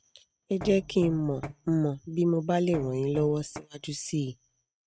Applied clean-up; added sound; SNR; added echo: neural mask model RNNoise.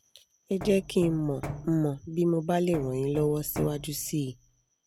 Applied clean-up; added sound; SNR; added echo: none; Knock; 13 dB; none.